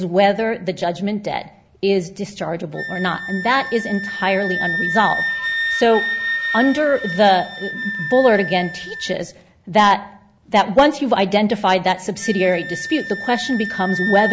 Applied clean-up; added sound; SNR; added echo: none; Wind instrument, woodwind instrument; 8 dB; none.